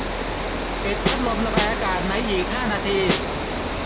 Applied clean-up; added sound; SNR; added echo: none; Snare drum + Water; -2 dB; none.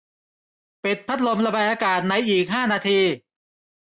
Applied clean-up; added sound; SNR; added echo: none; none; none; none.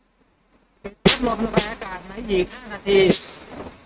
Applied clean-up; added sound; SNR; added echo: neural mask model RNNoise.